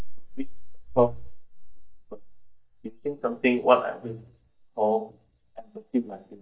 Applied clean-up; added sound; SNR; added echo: neural mask model DeepFilterNet 3.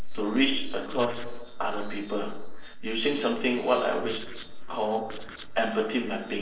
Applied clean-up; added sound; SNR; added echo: neural separator model SepFormer DNS4.